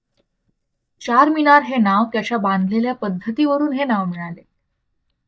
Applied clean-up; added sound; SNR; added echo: neural mask model DeepFilterNet 3.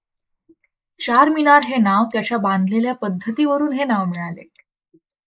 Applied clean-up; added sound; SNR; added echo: neural mask model Resemble Enhance denoiser.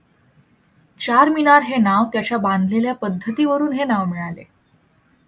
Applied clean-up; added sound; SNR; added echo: none; none; none; none.